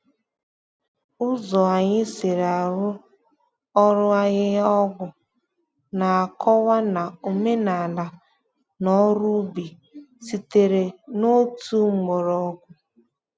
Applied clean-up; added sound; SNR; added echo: none; none; none; none.